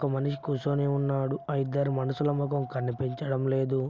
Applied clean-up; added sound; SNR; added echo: none; Wind; 18 dB; none.